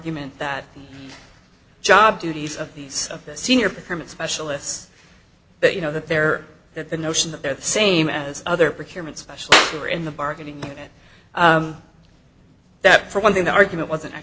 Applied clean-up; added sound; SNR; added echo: none; Clapping; 0 dB; none.